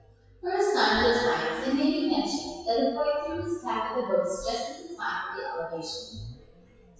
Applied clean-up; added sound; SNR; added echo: classical method WPE with log-MMSE.